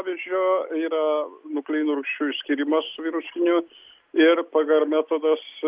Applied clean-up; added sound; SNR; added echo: none; none; none; none.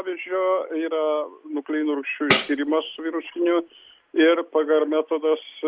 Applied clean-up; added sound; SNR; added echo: none; Tambourine; 5 dB; none.